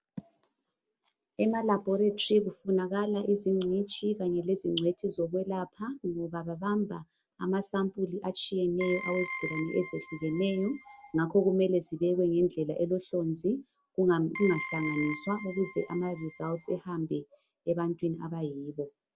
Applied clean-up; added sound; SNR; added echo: none; Keyboard (musical); 10 dB; none.